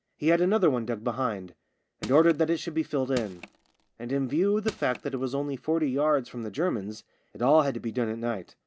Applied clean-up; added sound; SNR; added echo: none; Crushing; 17 dB; none.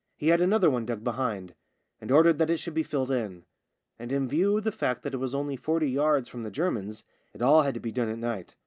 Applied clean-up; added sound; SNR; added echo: none; none; none; none.